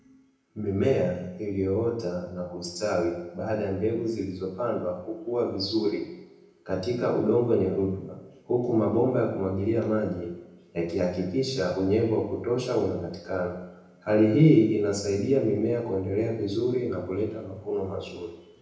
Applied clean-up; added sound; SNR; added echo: none; none; none; reverberation time 0.9 s.